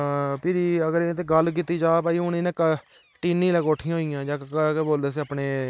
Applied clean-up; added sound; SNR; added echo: none; none; none; none.